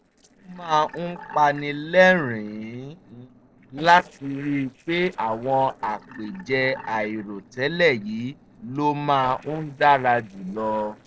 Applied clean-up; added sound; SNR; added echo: neural separator model SepFormer DNS4.